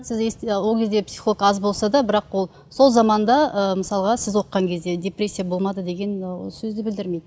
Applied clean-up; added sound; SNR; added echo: none; none; none; none.